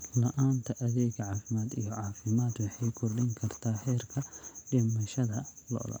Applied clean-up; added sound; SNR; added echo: none; none; none; none.